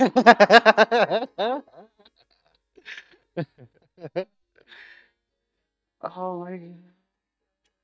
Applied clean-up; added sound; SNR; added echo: neural mask model DeepFilterNet 3.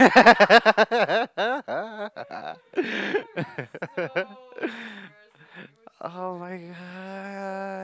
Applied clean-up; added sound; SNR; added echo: none; none; none; none.